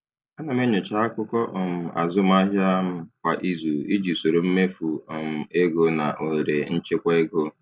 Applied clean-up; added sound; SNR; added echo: none; none; none; none.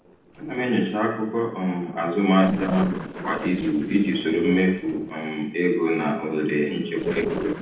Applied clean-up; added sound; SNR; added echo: neural separator model SepFormer DNS4.